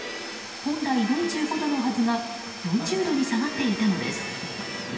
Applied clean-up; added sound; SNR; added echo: none; Tools / Domestic sounds, home sounds; 12 dB; reverberation time 1.3 s.